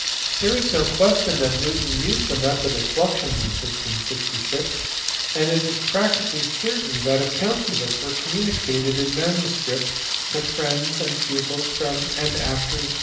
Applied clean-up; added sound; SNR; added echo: none; Thunder; 0 dB; reverberation time 0.8 s.